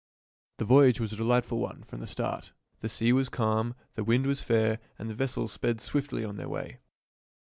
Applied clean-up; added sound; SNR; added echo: none; none; none; none.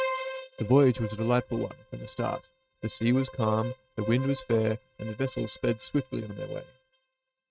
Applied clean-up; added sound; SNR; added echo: neural mask model RNNoise.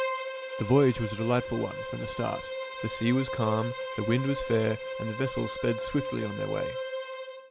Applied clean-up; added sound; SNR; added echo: none; Bowed string instrument; 6 dB; none.